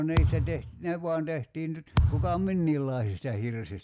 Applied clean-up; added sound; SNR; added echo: none; Thump, thud; 0 dB; none.